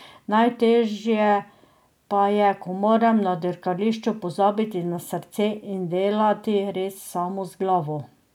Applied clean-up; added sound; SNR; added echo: none; none; none; none.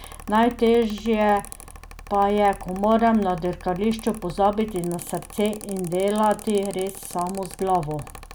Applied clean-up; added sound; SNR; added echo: none; Mechanical fan; 17 dB; none.